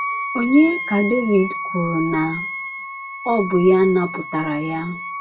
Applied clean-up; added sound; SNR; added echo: none; Wind instrument, woodwind instrument; 8 dB; reverberation time 0.2 s.